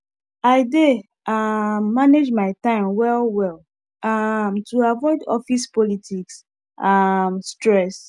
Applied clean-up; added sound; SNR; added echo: none; none; none; none.